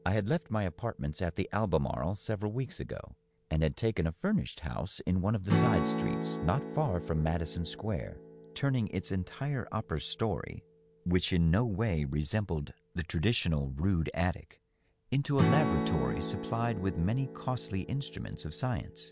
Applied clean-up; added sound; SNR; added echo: none; Strum; 7 dB; none.